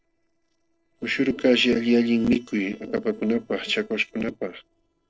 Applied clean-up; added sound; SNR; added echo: neural separator model SepFormer DNS4.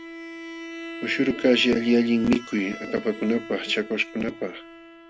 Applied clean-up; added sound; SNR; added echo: none; Bowed string instrument; 14 dB; none.